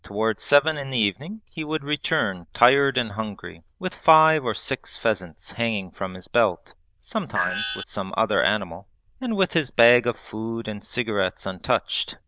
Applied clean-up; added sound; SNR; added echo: neural diffusion model UNIVERSE++.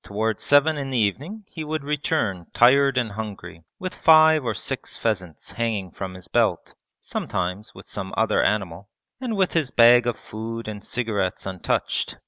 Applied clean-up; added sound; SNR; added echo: none; none; none; none.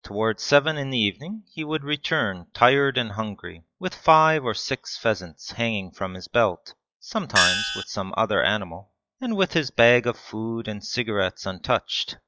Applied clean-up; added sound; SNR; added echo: classical method log-MMSE.